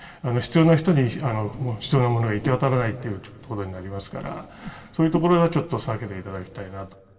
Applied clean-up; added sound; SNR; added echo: none; Whoosh, swoosh, swish; 15 dB; reverberation time 2.7 s.